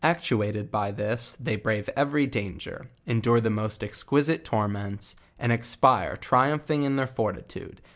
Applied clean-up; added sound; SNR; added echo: none; none; none; none.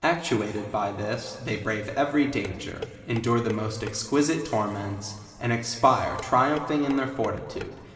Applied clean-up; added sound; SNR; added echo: none; Dishes, pots, and pans; 15 dB; reverberation time 2.1 s.